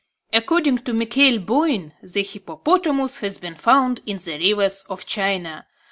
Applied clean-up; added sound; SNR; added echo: none; none; none; none.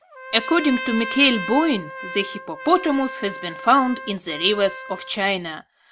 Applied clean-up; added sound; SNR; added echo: none; Trumpet; 11 dB; none.